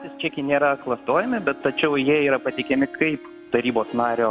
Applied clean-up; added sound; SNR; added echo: none; Harp; 17 dB; none.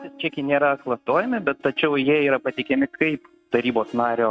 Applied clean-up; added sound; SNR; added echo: neural mask model RNNoise.